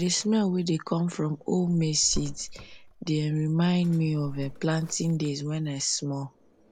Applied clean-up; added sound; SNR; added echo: none; Drawer open or close; 16 dB; none.